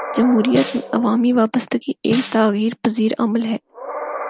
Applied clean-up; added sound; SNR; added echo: none; Animal + Snare drum; 12 dB; none.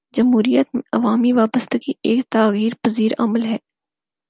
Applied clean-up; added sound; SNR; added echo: none; none; none; none.